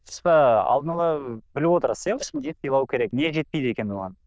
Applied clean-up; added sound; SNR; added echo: neural diffusion model UNIVERSE++.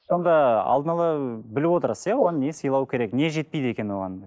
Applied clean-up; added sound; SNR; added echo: neural mask model Resemble Enhance denoiser.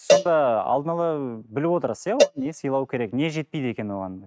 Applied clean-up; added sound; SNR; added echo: neural mask model RNNoise.